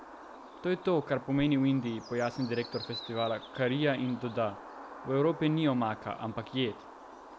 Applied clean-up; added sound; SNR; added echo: none; Bird; 15 dB; none.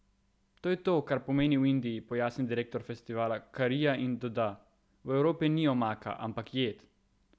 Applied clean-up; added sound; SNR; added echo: none; none; none; none.